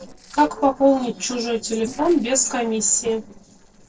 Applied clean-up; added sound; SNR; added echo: neural separator model SepFormer DNS4.